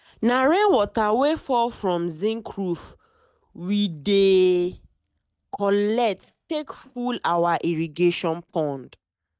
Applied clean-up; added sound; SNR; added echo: neural mask model DeepFilterNet 3.